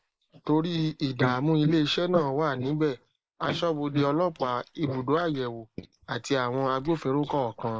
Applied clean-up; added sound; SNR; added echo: neural mask model Resemble Enhance denoiser.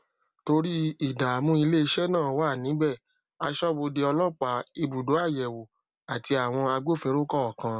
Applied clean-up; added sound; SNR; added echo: none; none; none; none.